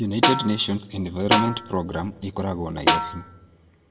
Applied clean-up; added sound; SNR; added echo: none; Snare drum; -1 dB; reverberation time 1.3 s.